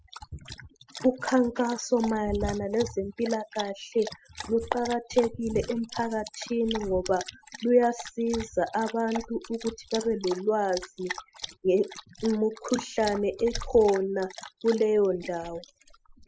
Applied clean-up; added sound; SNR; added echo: classical method spectral subtraction.